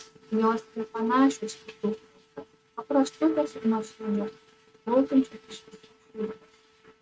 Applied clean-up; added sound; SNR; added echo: neural mask model RNNoise.